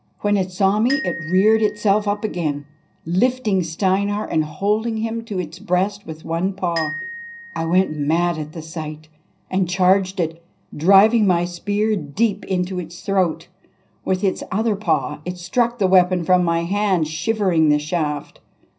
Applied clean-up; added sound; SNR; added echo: none; Glockenspiel; 16 dB; reverberation time 0.4 s.